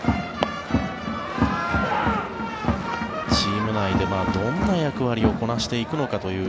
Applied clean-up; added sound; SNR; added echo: none; none; none; none.